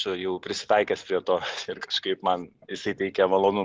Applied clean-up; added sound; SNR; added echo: none; none; none; none.